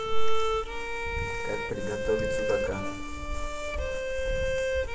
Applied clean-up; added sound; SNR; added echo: none; Bowed string instrument; 4 dB; reverberation time 0.8 s.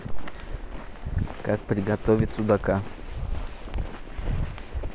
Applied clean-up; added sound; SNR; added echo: none; none; none; none.